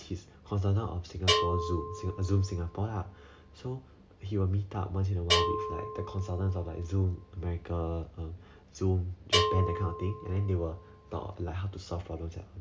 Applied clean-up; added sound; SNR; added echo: none; Bell; 4 dB; none.